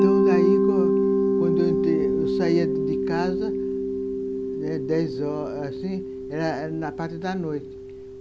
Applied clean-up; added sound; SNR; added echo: none; Mallet percussion; -5 dB; none.